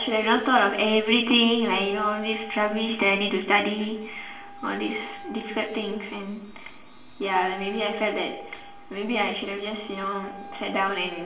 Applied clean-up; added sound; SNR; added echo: none; Wind instrument, woodwind instrument; 18 dB; reverberation time 0.8 s.